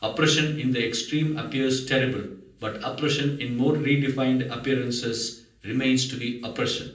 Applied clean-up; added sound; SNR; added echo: none; none; none; reverberation time 0.6 s.